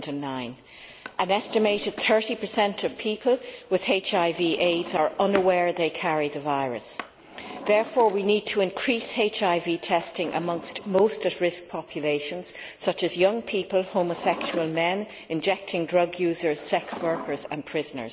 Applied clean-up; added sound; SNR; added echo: none; Drawer open or close; 17 dB; none.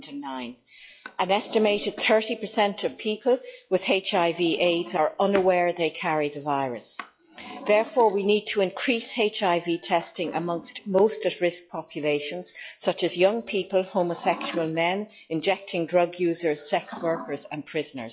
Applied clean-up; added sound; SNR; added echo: classical method log-MMSE.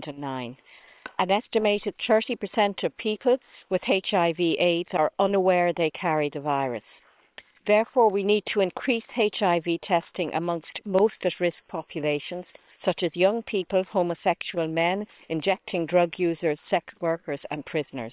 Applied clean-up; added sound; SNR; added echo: neural separator model SepFormer WHAM!.